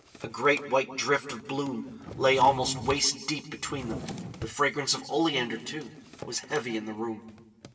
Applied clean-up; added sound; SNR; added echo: none; Drawer open or close; 15 dB; reverberation time 1.3 s.